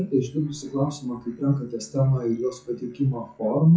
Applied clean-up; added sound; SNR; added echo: classical method WPE with log-MMSE.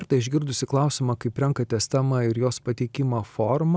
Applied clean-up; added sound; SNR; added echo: none; none; none; none.